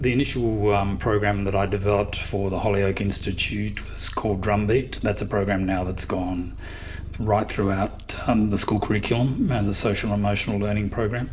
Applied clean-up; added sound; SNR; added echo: none; Purr; 10 dB; reverberation time 0.7 s.